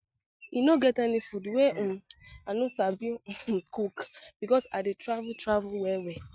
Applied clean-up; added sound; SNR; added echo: neural mask model RNNoise.